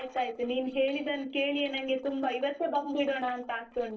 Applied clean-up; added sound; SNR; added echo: neural separator model SepFormer DNS4.